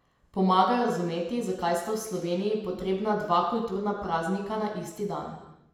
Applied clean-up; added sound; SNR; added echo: none; none; none; reverberation time 1.0 s.